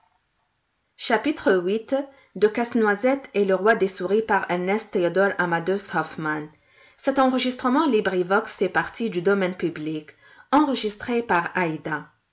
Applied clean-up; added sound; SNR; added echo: none; none; none; none.